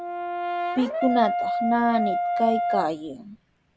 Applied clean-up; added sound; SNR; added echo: none; Brass instrument; 0 dB; none.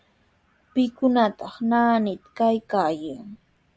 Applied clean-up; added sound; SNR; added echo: none; none; none; none.